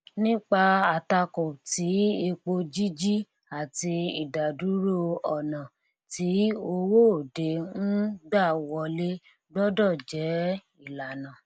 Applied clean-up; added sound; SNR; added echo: none; none; none; none.